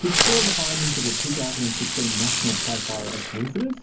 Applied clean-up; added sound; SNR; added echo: none; Fireworks; -3 dB; reverberation time 0.3 s.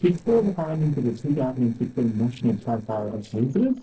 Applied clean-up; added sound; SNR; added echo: neural separator model SepFormer DNS4.